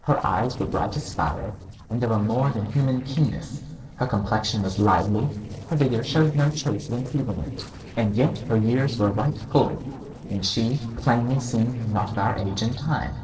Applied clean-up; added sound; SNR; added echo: neural separator model SepFormer DNS4.